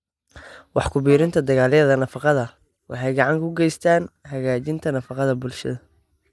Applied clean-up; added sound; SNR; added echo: neural mask model DeepFilterNet 3.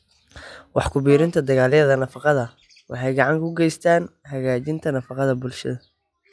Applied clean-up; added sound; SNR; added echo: classical method log-MMSE.